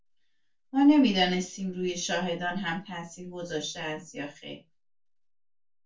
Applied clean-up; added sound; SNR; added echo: none; none; none; reverberation time 0.2 s.